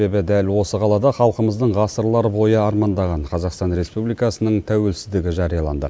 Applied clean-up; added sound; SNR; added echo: none; none; none; none.